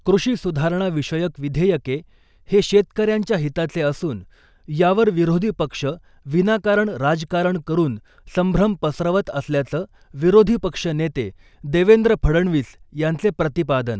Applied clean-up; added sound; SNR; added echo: none; none; none; none.